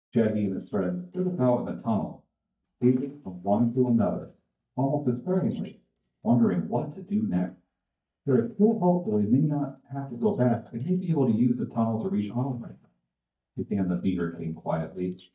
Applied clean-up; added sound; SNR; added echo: neural mask model DeepFilterNet 3.